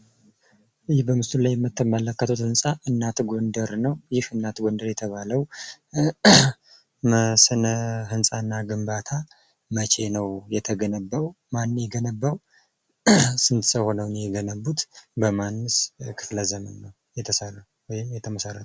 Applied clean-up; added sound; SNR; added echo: none; none; none; none.